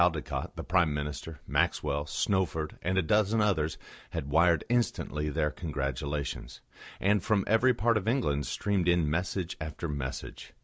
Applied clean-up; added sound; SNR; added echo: none; none; none; none.